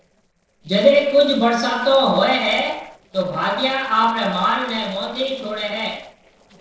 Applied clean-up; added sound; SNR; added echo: neural separator model SepFormer DNS4.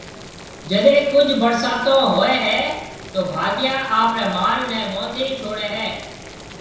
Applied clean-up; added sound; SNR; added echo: none; Boiling; 17 dB; reverberation time 0.7 s.